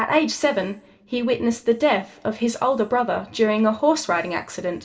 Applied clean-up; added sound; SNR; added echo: none; none; none; reverberation time 0.5 s.